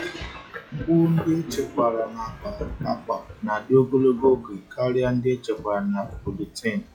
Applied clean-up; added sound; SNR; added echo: classical method log-MMSE.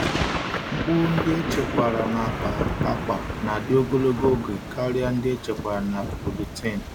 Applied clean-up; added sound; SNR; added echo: none; Thunder / Rain; 3 dB; none.